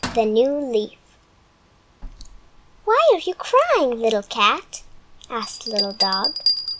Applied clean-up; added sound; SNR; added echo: none; Bell; 8 dB; none.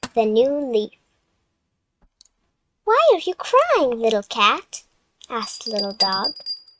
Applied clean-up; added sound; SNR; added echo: neural mask model RNNoise.